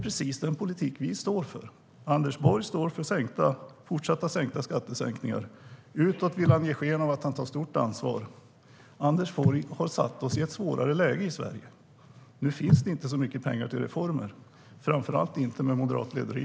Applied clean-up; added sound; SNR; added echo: none; none; none; none.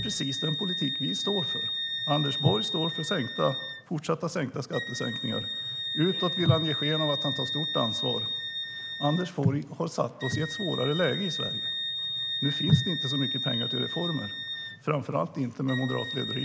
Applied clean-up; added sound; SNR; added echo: none; Wind instrument, woodwind instrument; 4 dB; none.